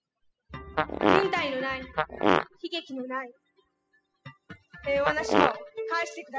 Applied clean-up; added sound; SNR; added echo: classical method spectral subtraction.